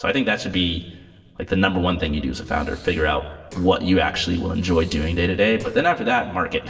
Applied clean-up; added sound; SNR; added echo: neural separator model SepFormer DNS4.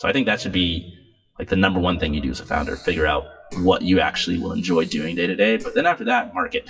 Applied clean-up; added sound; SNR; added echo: classical method WPE with log-MMSE.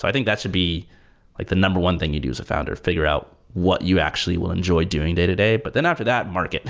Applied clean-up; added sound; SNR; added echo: none; none; none; none.